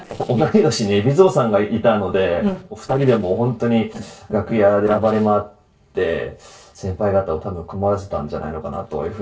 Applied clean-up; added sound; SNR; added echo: neural separator model SepFormer DNS4.